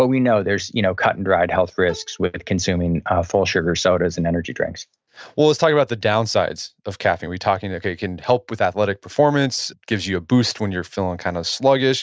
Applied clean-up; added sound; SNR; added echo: neural mask model RNNoise.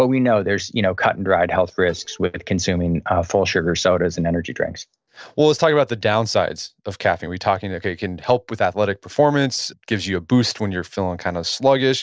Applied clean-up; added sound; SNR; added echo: neural separator model SepFormer DNS4.